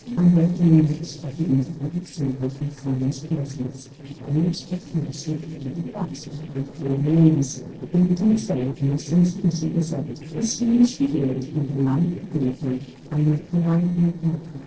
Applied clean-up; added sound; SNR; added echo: neural separator model SepFormer DNS4.